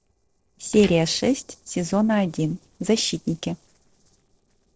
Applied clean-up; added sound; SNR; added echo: neural separator model SepFormer DNS4.